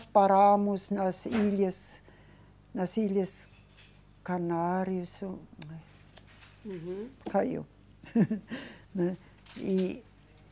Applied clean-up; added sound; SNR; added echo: none; none; none; none.